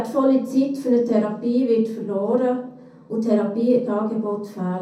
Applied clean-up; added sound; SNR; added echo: none; none; none; reverberation time 0.6 s.